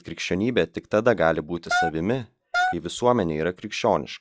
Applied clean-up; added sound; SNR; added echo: classical method log-MMSE.